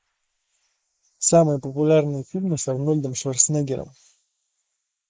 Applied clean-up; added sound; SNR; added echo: neural mask model Resemble Enhance denoiser.